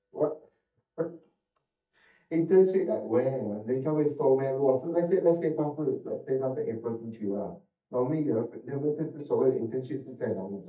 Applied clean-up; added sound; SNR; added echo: neural mask model DeepFilterNet 3.